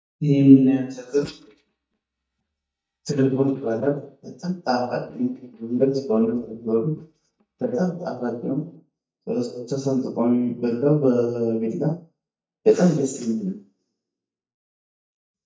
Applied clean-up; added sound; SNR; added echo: neural mask model DeepFilterNet 3.